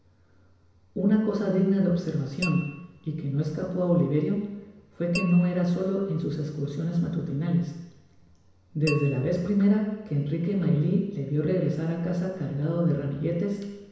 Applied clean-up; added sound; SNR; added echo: none; Tap / Glass; 15 dB; reverberation time 1.0 s.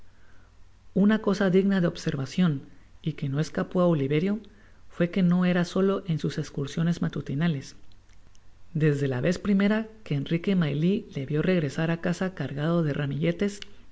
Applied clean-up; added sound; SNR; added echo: none; none; none; none.